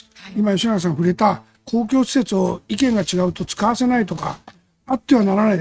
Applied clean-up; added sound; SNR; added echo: neural mask model RNNoise.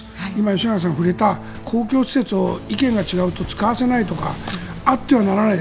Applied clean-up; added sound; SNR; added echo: none; Drawer open or close; 19 dB; none.